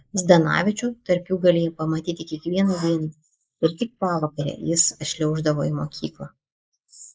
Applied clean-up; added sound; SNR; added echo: neural mask model Resemble Enhance denoiser.